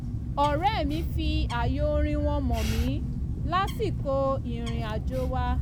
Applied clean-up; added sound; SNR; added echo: none; Bird; -2 dB; none.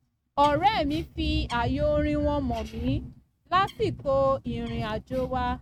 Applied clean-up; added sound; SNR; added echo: neural mask model RNNoise.